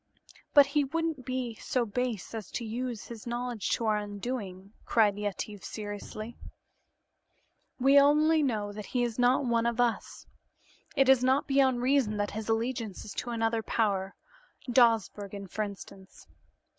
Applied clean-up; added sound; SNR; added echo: none; Cupboard open or close; 18 dB; none.